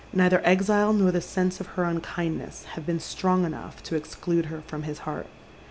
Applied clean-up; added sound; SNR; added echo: none; none; none; none.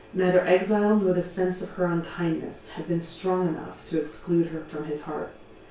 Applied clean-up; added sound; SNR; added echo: none; none; none; reverberation time 0.3 s.